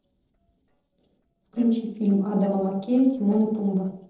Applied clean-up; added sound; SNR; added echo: neural separator model SepFormer DNS4.